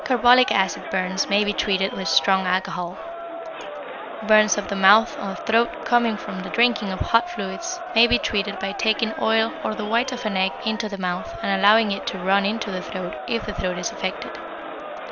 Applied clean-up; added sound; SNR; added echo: none; Crowd; 10 dB; none.